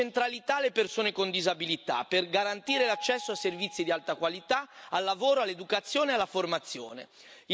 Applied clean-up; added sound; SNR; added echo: none; Piano; 16 dB; none.